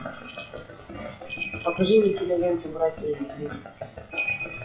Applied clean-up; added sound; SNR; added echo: classical method WPE with log-MMSE.